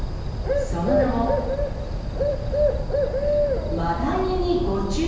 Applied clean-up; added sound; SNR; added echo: none; Bird; -4 dB; reverberation time 1.2 s.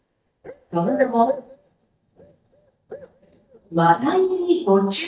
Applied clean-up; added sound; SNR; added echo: neural mask model DeepFilterNet 3.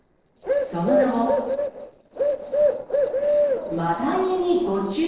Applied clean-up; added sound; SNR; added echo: neural separator model SepFormer DNS4.